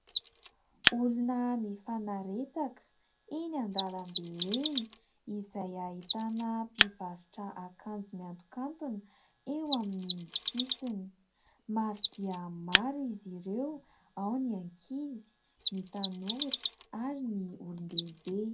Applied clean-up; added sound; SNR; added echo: none; Mechanisms; -1 dB; reverberation time 0.2 s.